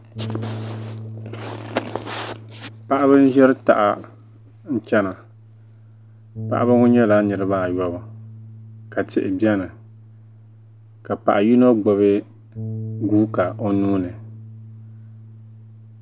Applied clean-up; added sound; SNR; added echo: none; Bass guitar; 14 dB; none.